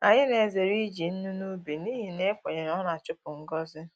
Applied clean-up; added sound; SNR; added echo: none; none; none; none.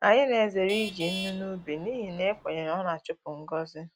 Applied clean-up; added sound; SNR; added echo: none; Traffic noise, roadway noise / Vehicle horn, car horn, honking; 13 dB; none.